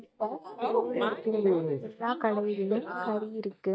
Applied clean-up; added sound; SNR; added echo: neural mask model DeepFilterNet 3.